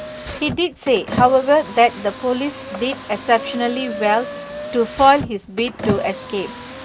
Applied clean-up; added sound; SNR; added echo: none; Car; 10 dB; none.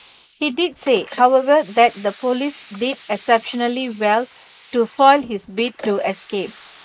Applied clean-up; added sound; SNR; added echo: neural mask model Resemble Enhance denoiser.